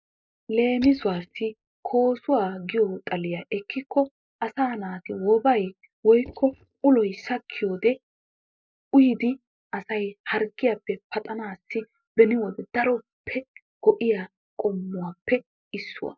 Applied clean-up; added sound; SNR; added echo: neural mask model Resemble Enhance denoiser.